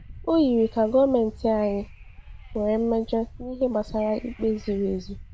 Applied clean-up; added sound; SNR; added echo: none; Subway, metro, underground / Wind; 17 dB; none.